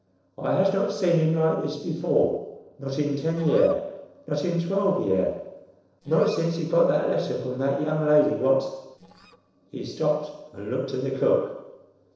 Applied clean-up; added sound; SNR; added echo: neural separator model SepFormer DNS4.